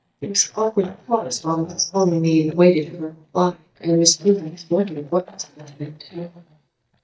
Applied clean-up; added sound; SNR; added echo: neural mask model DeepFilterNet 3.